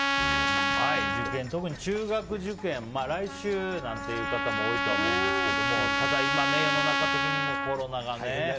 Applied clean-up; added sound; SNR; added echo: none; Trumpet; -3 dB; none.